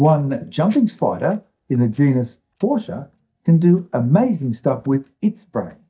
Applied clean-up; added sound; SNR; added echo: neural mask model DeepFilterNet 3.